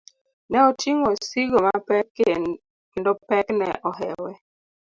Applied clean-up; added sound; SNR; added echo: none; none; none; none.